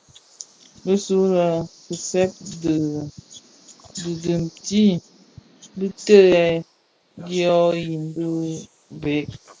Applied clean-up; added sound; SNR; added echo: neural mask model Resemble Enhance denoiser.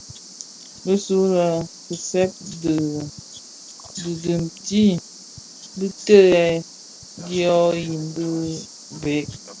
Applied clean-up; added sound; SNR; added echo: none; Cricket; 20 dB; none.